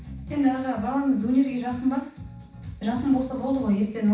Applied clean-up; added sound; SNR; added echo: none; none; none; reverberation time 0.7 s.